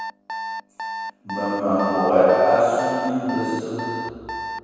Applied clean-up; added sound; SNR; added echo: none; Alarm; 9 dB; reverberation time 2.2 s.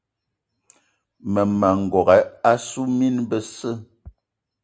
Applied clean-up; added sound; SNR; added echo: none; none; none; none.